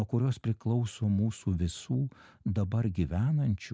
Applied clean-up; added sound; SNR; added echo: none; none; none; none.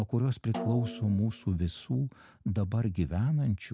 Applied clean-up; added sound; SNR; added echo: none; Snare drum; 13 dB; none.